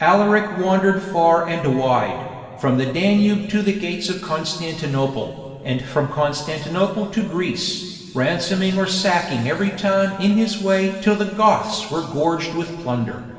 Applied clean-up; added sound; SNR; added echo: none; none; none; reverberation time 2.2 s.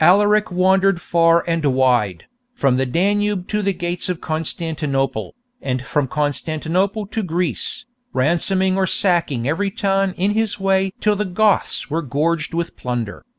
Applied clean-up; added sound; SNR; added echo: none; none; none; none.